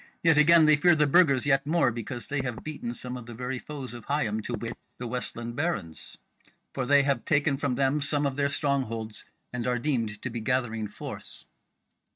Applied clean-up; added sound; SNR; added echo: neural mask model RNNoise.